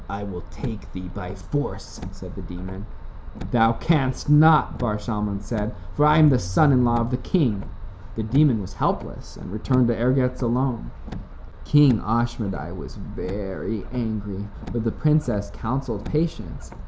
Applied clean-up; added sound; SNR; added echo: none; Car; 14 dB; none.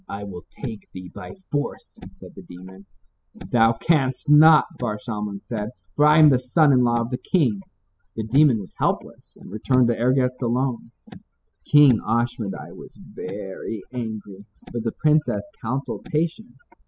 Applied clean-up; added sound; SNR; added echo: classical method spectral subtraction.